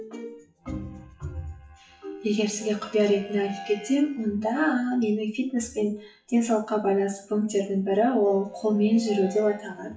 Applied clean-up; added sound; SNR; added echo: classical method WPE with log-MMSE.